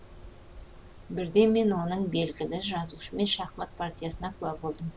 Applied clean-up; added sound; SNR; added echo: none; Mechanisms; 17 dB; none.